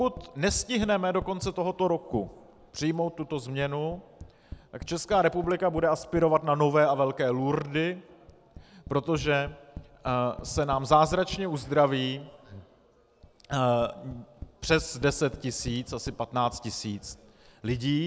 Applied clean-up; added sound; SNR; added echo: none; Tap; 19 dB; none.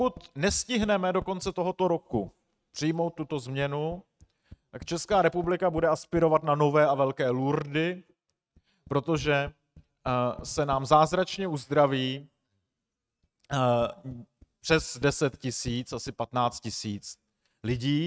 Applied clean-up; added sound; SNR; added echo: neural mask model RNNoise.